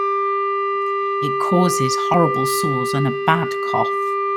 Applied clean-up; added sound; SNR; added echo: none; Wind instrument, woodwind instrument; -2 dB; none.